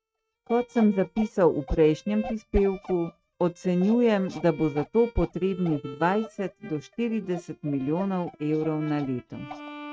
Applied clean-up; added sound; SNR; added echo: neural mask model RNNoise.